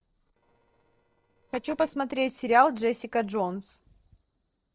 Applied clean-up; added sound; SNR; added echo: neural separator model SepFormer DNS4.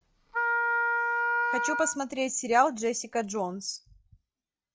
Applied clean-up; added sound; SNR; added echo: classical method log-MMSE.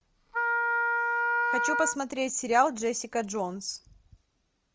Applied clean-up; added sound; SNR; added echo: none; Wind instrument, woodwind instrument; -4 dB; none.